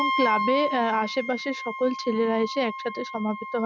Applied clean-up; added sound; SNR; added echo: none; Wind instrument, woodwind instrument; 4 dB; none.